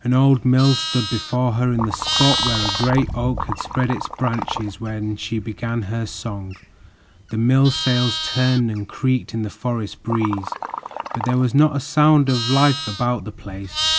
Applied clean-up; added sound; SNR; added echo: none; Liquid + Livestock, farm animals, working animals; 7 dB; none.